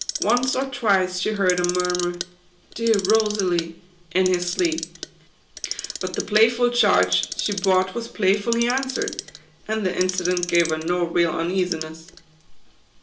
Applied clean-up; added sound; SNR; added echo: none; Clock; 10 dB; reverberation time 0.2 s.